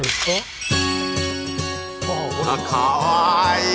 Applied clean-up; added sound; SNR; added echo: none; none; none; none.